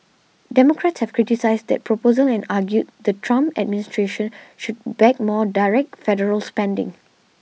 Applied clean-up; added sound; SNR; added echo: none; none; none; none.